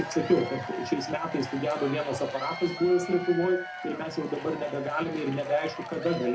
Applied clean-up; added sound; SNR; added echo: none; Applause / Crowd / Cheering; 10 dB; reverberation time 0.2 s.